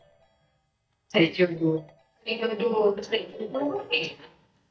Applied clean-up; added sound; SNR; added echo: neural mask model DeepFilterNet 3.